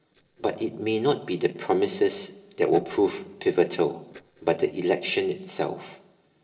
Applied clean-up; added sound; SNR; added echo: neural separator model SepFormer DNS4.